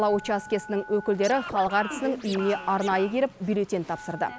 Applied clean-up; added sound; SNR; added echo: none; Telephone + Scratching (performance technique); 14 dB; none.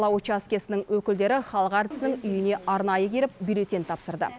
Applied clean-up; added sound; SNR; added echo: none; none; none; none.